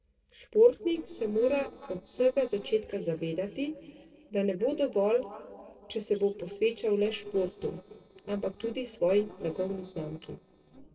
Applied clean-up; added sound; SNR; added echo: neural separator model SepFormer DNS4.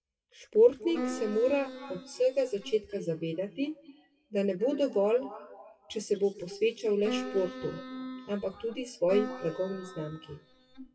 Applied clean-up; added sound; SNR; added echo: classical method WPE with log-MMSE.